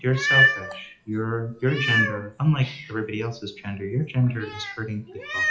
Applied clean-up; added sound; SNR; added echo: classical method WPE with log-MMSE.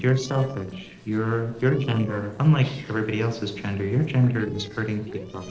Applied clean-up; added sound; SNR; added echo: neural separator model SepFormer DNS4.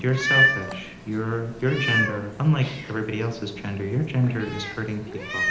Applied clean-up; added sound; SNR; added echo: none; Meow; 2 dB; reverberation time 0.9 s.